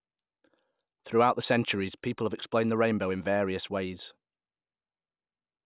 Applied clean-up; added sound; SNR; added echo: none; none; none; none.